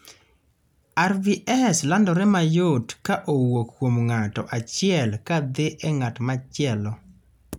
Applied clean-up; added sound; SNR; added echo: none; none; none; none.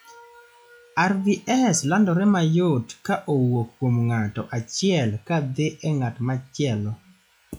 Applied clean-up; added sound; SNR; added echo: classical method log-MMSE.